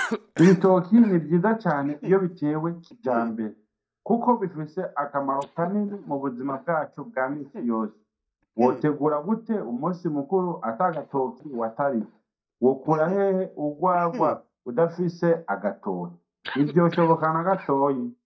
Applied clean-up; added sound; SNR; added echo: neural mask model DeepFilterNet 3.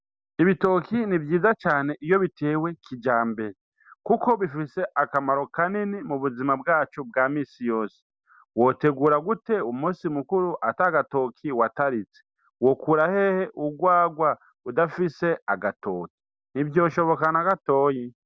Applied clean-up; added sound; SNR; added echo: none; none; none; none.